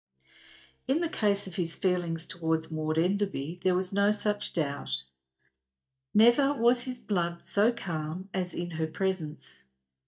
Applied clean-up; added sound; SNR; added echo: neural mask model DeepFilterNet 3.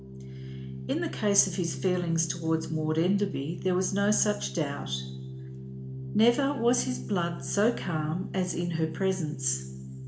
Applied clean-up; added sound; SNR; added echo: none; Organ; 9 dB; reverberation time 0.6 s.